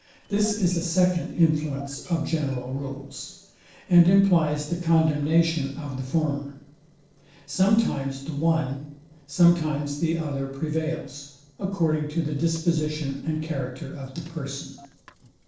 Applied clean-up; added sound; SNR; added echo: neural separator model SepFormer DNS4.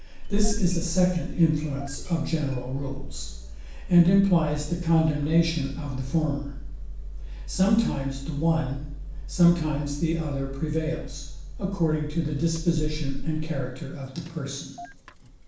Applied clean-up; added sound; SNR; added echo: none; Engine starting; 5 dB; reverberation time 0.7 s.